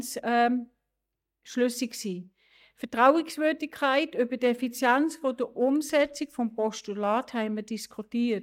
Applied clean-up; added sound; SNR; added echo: neural mask model DeepFilterNet 3.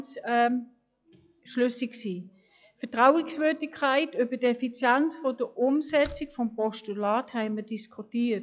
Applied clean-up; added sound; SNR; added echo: classical method log-MMSE.